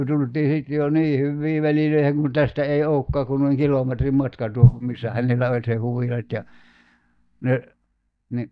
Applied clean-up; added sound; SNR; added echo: neural mask model DeepFilterNet 3.